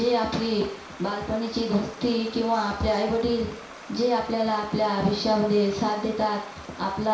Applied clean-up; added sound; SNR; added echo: none; Stream; 17 dB; reverberation time 0.6 s.